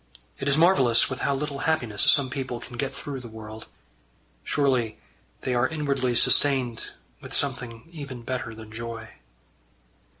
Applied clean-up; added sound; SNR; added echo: none; none; none; none.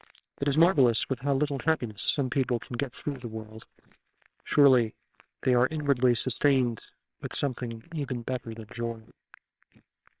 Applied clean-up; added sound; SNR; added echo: neural separator model SepFormer WHAMR!.